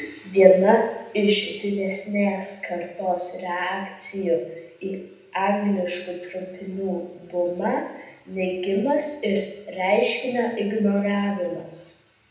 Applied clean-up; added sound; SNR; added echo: none; none; none; reverberation time 0.8 s.